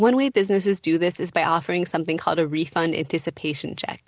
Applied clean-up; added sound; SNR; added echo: none; none; none; none.